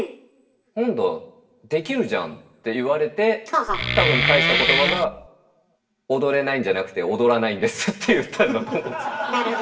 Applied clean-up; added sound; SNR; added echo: none; Wood; -3 dB; reverberation time 0.7 s.